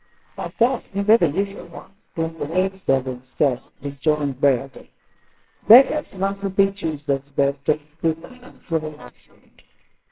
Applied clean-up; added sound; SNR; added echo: neural separator model SepFormer WHAMR!.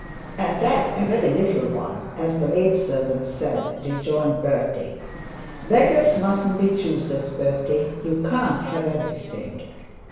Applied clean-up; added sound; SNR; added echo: none; Fixed-wing aircraft, airplane; 15 dB; reverberation time 1.0 s.